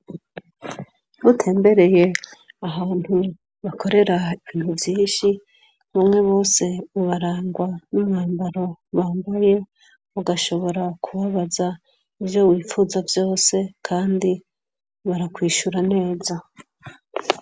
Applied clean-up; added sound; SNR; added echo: none; none; none; none.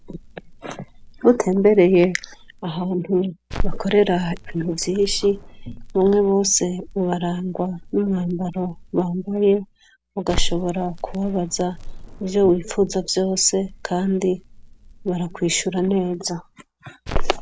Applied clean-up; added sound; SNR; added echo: none; Crackle; 8 dB; none.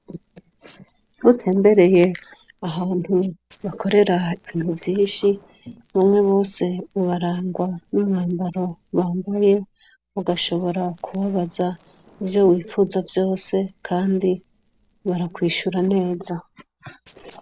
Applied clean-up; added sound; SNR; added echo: neural separator model SepFormer DNS4.